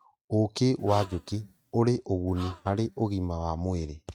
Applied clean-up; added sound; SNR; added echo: neural mask model RNNoise.